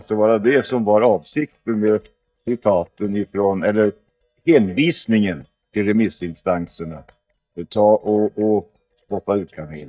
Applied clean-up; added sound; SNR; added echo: neural mask model DeepFilterNet 3.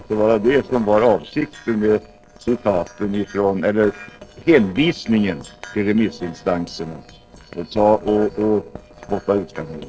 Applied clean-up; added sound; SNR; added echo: neural separator model SepFormer DNS4.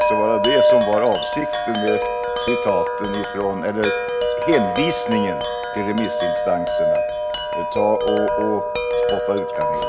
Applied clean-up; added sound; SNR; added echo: none; Wind chime; -3 dB; none.